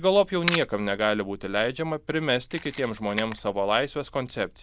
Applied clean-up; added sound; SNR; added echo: none; Camera; 13 dB; none.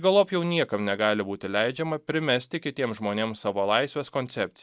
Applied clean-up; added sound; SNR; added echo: none; none; none; none.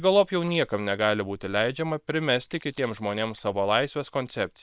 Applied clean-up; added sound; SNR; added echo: neural separator model SepFormer WHAM!.